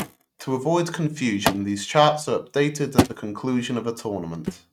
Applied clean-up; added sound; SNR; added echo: neural mask model RNNoise.